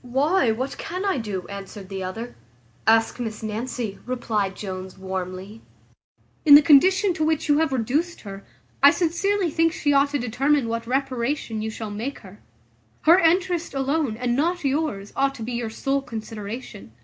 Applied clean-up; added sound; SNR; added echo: none; none; none; none.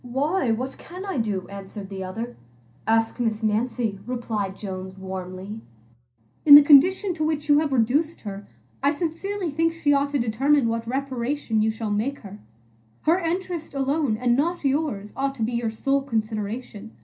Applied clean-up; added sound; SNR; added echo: none; none; none; reverberation time 0.3 s.